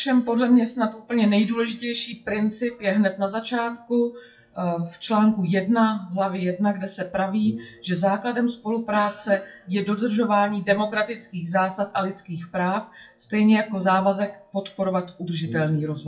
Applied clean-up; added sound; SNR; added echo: classical method WPE with log-MMSE.